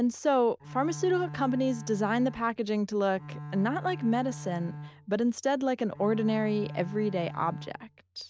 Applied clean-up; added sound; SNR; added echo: none; Bowed string instrument; 12 dB; none.